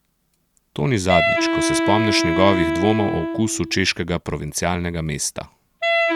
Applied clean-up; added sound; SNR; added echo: none; Wind instrument, woodwind instrument; 1 dB; none.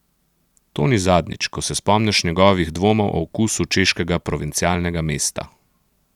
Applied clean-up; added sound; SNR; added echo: none; none; none; none.